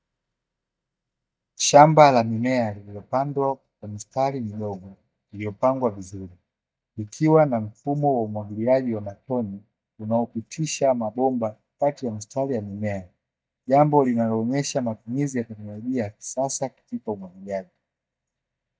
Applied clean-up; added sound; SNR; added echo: neural mask model DeepFilterNet 3.